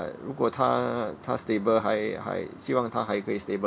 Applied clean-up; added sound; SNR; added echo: none; none; none; none.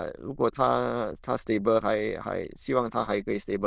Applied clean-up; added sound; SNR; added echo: neural diffusion model UNIVERSE++.